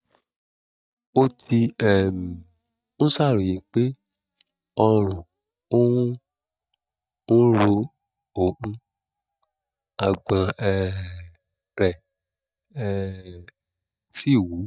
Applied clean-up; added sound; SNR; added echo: neural mask model DeepFilterNet 3.